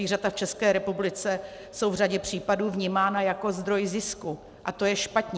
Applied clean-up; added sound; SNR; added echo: none; none; none; none.